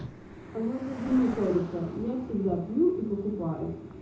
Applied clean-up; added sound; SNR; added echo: none; Cricket; 17 dB; reverberation time 0.6 s.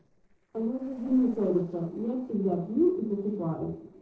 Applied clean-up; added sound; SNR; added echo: neural separator model SepFormer DNS4.